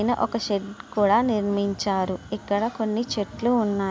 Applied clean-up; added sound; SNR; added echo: none; none; none; none.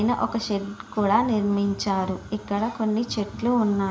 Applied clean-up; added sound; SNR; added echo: none; none; none; reverberation time 1.6 s.